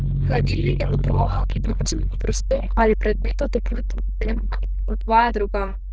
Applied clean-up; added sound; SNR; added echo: neural diffusion model UNIVERSE++.